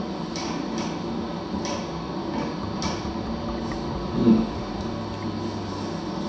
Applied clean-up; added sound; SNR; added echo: none; Liquid; 11 dB; reverberation time 0.7 s.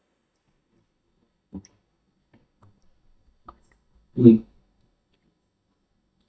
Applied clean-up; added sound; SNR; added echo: neural mask model DeepFilterNet 3.